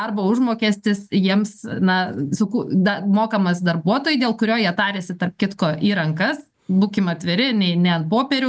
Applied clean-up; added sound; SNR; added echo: none; none; none; none.